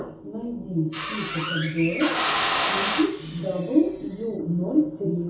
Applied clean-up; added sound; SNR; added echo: none; Drill; 0 dB; reverberation time 0.6 s.